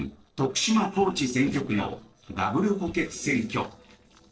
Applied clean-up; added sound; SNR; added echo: neural separator model SepFormer DNS4.